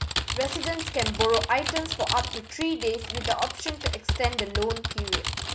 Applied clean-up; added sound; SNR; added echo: none; Typing; 1 dB; none.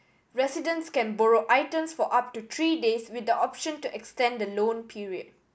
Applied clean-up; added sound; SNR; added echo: none; none; none; none.